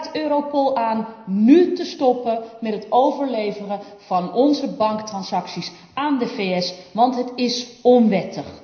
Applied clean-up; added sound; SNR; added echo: none; none; none; reverberation time 0.9 s.